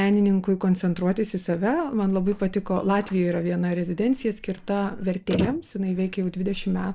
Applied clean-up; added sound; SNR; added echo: neural mask model Resemble Enhance denoiser.